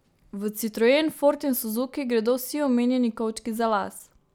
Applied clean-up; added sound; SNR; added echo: none; none; none; none.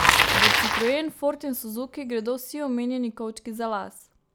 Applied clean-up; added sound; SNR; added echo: none; Bicycle; -3 dB; none.